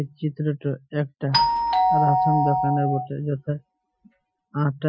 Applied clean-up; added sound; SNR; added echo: classical method Wiener filter.